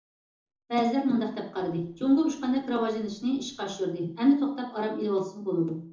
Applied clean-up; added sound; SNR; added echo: neural separator model SepFormer DNS4.